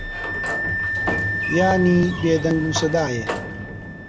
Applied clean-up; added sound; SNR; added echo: none; Sliding door + Wind instrument, woodwind instrument; 3 dB; none.